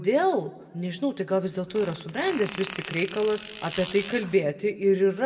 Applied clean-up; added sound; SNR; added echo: none; Fart; 11 dB; reverberation time 1.0 s.